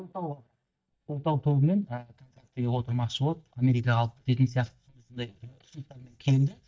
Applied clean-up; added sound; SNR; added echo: neural mask model DeepFilterNet 3.